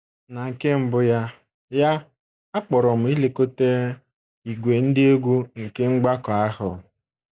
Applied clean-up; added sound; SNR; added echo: none; none; none; none.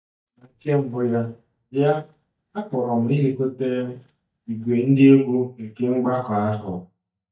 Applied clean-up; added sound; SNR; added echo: neural mask model DeepFilterNet 3.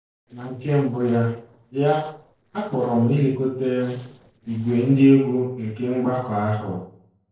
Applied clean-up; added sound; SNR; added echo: neural separator model SepFormer DNS4.